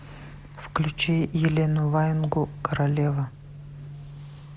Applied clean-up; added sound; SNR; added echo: none; none; none; none.